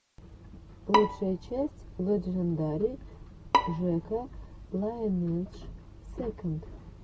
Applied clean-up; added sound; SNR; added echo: none; Bowed string instrument; 1 dB; none.